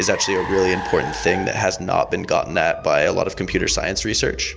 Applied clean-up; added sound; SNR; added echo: none; Car; 11 dB; none.